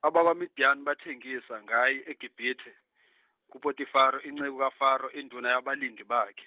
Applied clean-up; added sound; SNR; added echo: none; none; none; none.